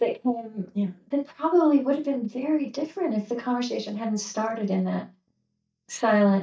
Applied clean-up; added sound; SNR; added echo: neural mask model DeepFilterNet 3.